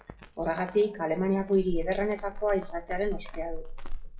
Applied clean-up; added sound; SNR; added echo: classical method WPE with log-MMSE.